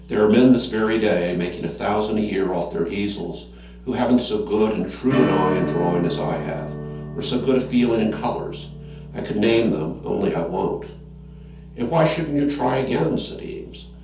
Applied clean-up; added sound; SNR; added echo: none; Strum; 11 dB; reverberation time 0.5 s.